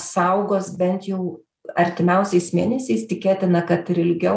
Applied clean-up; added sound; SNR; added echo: none; none; none; none.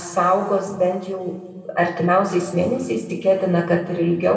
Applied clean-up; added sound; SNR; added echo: none; none; none; reverberation time 1.8 s.